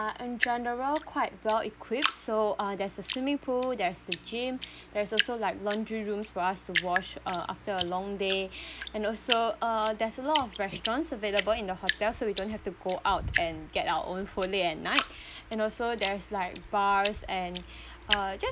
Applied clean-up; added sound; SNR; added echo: none; Drip; 6 dB; none.